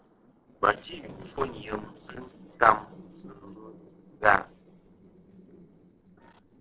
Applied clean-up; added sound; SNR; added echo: neural separator model SepFormer DNS4.